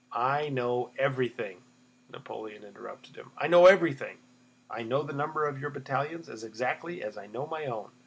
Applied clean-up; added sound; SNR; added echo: none; none; none; none.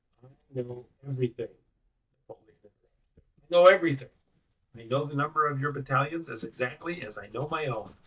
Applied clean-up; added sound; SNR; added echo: neural mask model DeepFilterNet 3.